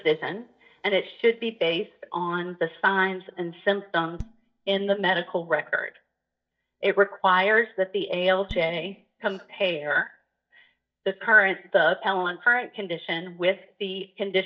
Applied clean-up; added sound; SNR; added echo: neural mask model DeepFilterNet 3.